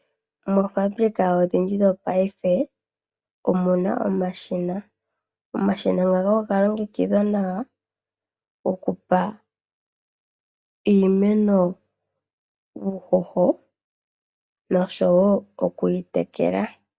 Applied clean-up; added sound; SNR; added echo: none; none; none; none.